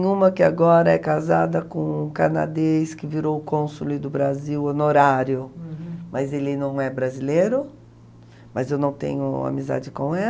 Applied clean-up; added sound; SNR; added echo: none; none; none; none.